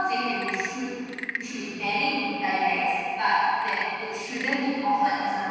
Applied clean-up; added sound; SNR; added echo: none; Wood / Percussion / Frog; 12 dB; reverberation time 2.1 s.